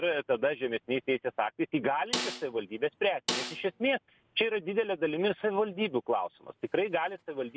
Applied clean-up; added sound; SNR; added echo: none; Snare drum; 7 dB; none.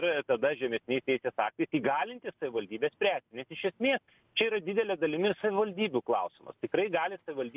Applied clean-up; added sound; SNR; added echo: none; none; none; none.